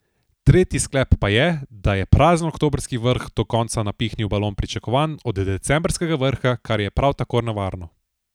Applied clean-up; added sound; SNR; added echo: none; none; none; none.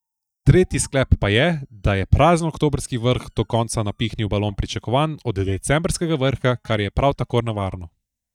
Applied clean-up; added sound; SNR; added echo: neural mask model DeepFilterNet 3.